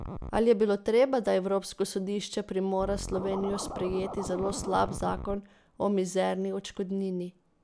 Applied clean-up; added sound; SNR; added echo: none; Scratching (performance technique); 12 dB; none.